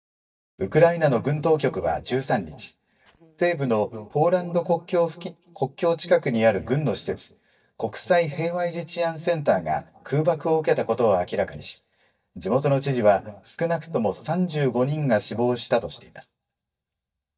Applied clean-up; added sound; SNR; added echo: neural mask model DeepFilterNet 3.